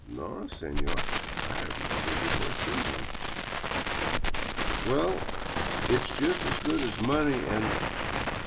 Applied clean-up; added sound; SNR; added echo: none; Crackle; -3 dB; reverberation time 1.4 s.